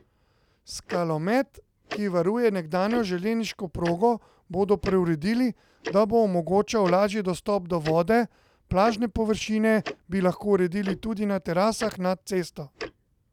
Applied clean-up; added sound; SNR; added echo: none; Tick-tock; 17 dB; none.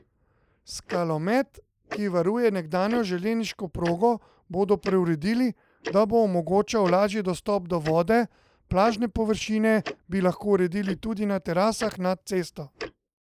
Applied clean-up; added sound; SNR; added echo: neural mask model Resemble Enhance denoiser.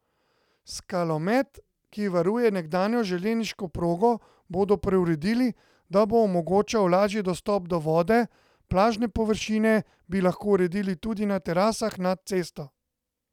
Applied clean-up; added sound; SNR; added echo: none; none; none; none.